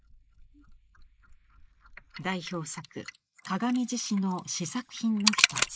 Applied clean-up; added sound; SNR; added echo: neural mask model Resemble Enhance denoiser.